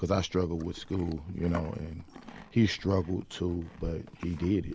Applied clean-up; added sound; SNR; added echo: none; Livestock, farm animals, working animals; 15 dB; none.